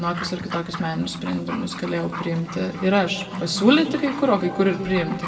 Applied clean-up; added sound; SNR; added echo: none; Dog; 15 dB; reverberation time 1.3 s.